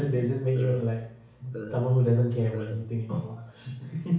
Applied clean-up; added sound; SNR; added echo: none; Burping, eructation; 13 dB; reverberation time 0.6 s.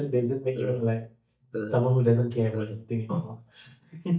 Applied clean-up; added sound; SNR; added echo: neural mask model DeepFilterNet 3.